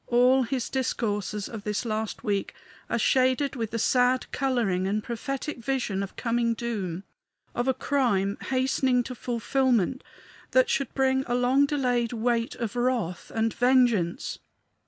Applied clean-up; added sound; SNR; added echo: none; none; none; none.